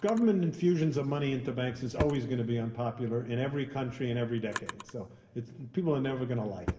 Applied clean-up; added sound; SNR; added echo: none; Drawer open or close; 13 dB; reverberation time 1.6 s.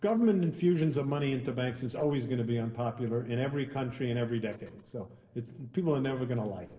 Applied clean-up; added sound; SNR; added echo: neural separator model SepFormer DNS4.